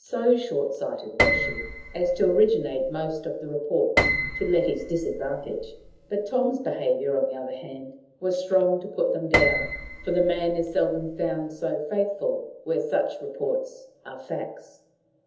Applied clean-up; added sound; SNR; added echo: none; Piano; 3 dB; reverberation time 1.2 s.